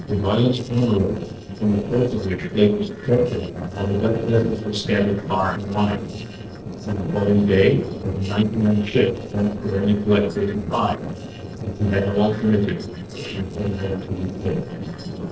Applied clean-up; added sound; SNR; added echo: neural separator model SepFormer DNS4.